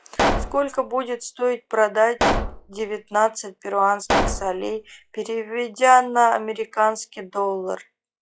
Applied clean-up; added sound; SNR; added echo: classical method log-MMSE.